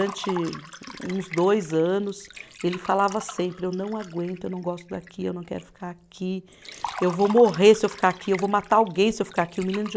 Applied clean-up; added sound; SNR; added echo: none; Liquid; 16 dB; none.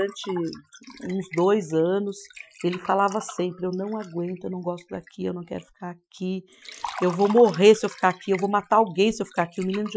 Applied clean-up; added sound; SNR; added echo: classical method Wiener filter.